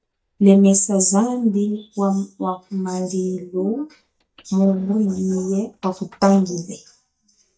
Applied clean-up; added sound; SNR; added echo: neural mask model DeepFilterNet 3.